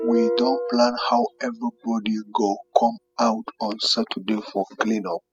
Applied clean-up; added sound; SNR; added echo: classical method spectral subtraction.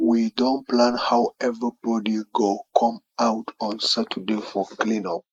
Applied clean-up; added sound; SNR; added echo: neural mask model Resemble Enhance denoiser.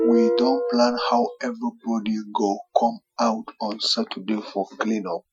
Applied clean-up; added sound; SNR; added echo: classical method Wiener filter.